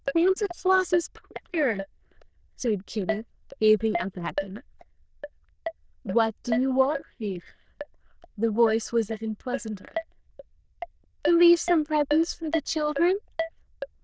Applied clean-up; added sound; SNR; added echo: neural diffusion model UNIVERSE++.